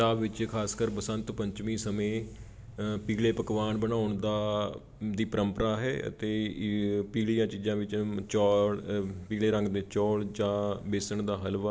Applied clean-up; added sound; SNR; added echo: none; none; none; none.